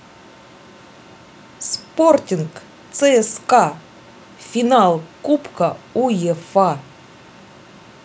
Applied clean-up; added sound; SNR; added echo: none; none; none; none.